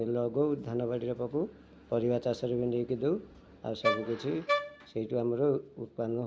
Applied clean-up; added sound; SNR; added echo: none; Wind instrument, woodwind instrument; 1 dB; none.